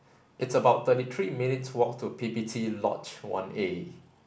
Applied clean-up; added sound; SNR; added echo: none; none; none; none.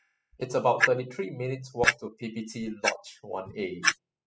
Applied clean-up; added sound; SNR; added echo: classical method spectral subtraction.